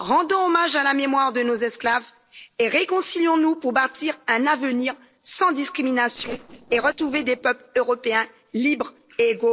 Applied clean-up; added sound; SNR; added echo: neural separator model SepFormer DNS4.